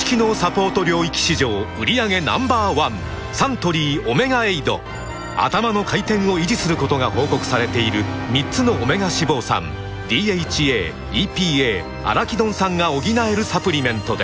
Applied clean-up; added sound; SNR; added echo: none; Wind instrument, woodwind instrument + Brass instrument; 14 dB; none.